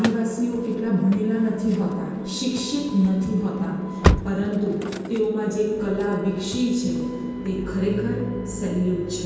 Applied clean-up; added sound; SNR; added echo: none; Slam / Engine starting; 7 dB; reverberation time 1.2 s.